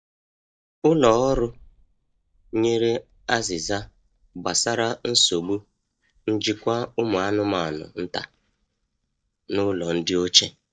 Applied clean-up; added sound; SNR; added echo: neural mask model DeepFilterNet 3.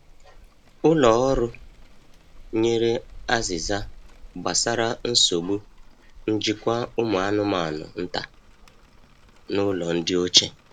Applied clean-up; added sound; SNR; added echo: none; Rain; 17 dB; none.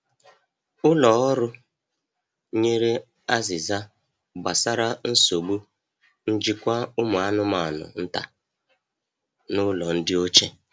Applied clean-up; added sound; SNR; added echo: none; none; none; none.